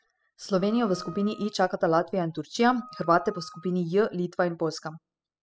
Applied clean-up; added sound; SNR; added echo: classical method spectral subtraction.